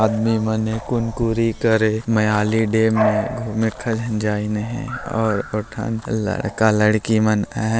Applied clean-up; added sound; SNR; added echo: none; Bark / Bird vocalization, bird call, bird song; 12 dB; none.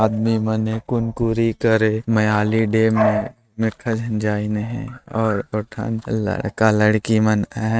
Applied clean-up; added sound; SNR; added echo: neural mask model RNNoise.